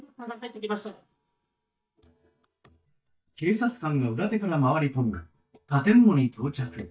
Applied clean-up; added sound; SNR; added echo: neural mask model DeepFilterNet 3.